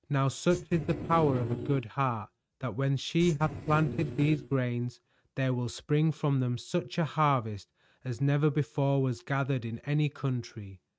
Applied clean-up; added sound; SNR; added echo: neural mask model RNNoise.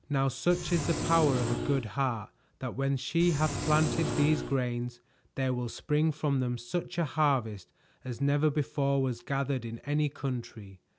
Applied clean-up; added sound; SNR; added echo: none; Engine; 4 dB; none.